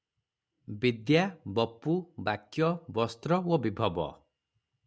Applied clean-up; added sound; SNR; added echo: none; none; none; none.